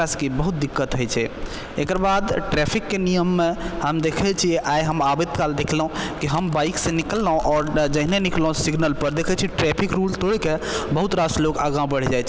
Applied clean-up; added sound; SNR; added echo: none; Domestic sounds, home sounds; 11 dB; none.